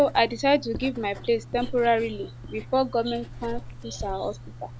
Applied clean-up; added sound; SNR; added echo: none; Writing; 12 dB; none.